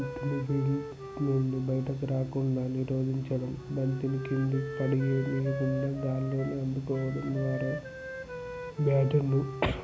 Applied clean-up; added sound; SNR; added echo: none; Wind instrument, woodwind instrument; 11 dB; none.